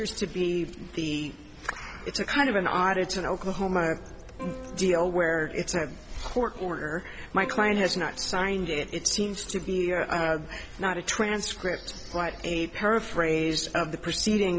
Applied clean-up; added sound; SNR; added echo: none; Printer + Plucked string instrument; 16 dB; none.